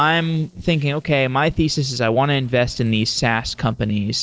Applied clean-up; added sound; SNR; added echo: neural separator model SepFormer DNS4.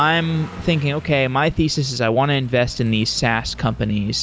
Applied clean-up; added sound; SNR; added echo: none; Car passing by; 19 dB; none.